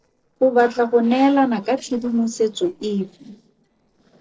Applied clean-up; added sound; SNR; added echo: neural separator model SepFormer DNS4.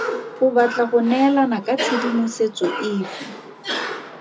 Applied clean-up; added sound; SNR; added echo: none; Cough; 8 dB; reverberation time 0.2 s.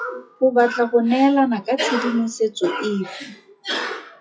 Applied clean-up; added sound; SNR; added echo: classical method WPE with log-MMSE.